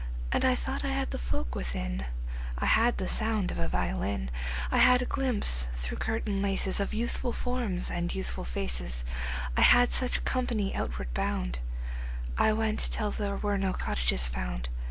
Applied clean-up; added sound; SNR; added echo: none; none; none; none.